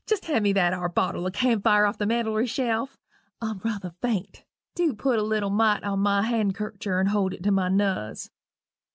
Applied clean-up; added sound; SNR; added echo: none; none; none; none.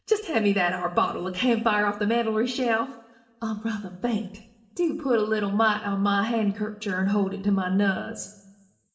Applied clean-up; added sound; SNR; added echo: none; none; none; reverberation time 0.8 s.